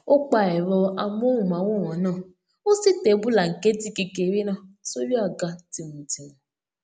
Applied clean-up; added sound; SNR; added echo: none; none; none; none.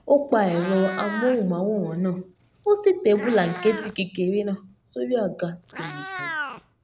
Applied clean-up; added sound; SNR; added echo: none; Meow; 13 dB; none.